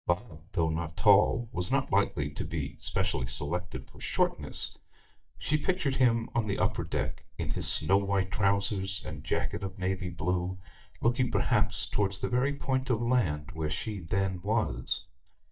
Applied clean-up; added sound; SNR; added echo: neural mask model DeepFilterNet 3.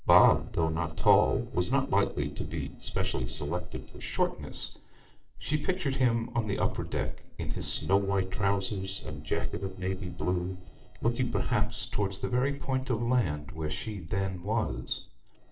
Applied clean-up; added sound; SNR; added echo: neural separator model SepFormer DNS4.